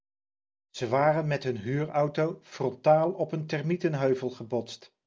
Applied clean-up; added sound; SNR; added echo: none; none; none; none.